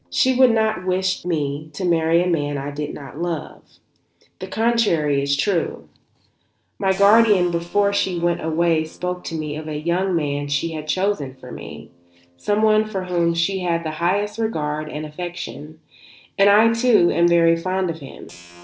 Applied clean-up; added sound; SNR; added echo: neural separator model SepFormer DNS4.